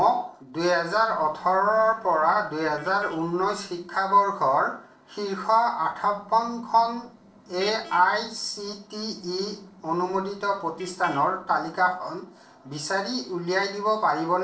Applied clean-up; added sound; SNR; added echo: neural separator model SepFormer DNS4.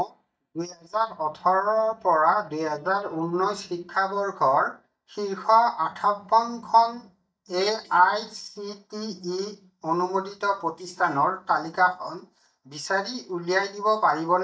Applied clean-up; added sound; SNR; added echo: neural mask model DeepFilterNet 3.